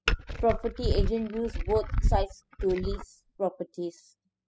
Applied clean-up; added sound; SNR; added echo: classical method spectral subtraction.